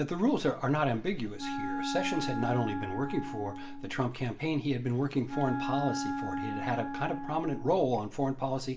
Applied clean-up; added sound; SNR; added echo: none; Wind instrument, woodwind instrument; 6 dB; reverberation time 0.5 s.